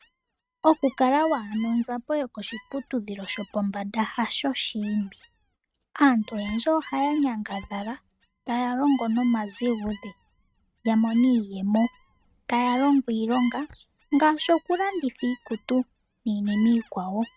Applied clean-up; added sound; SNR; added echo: neural mask model RNNoise.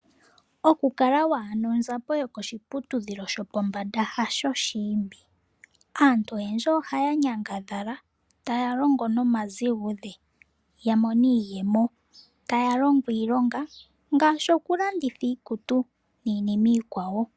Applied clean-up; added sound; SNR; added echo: none; none; none; none.